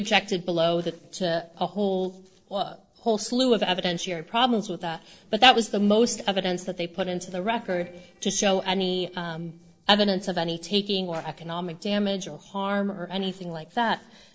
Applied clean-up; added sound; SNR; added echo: neural separator model SepFormer DNS4.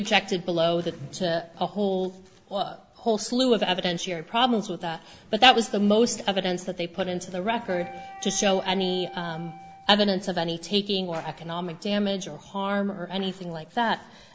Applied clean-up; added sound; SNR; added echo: none; Wind instrument, woodwind instrument; 16 dB; none.